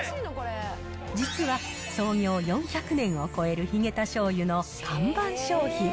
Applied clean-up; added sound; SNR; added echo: none; none; none; none.